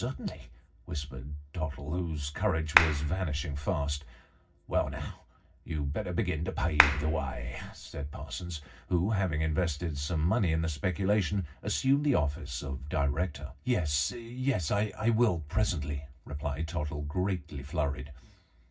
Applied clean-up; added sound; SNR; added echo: none; Clapping; 0 dB; reverberation time 0.4 s.